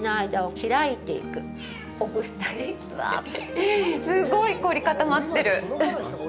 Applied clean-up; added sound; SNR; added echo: none; none; none; none.